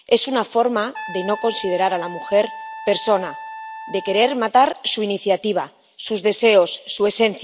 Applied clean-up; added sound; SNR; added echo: none; Trumpet; 14 dB; none.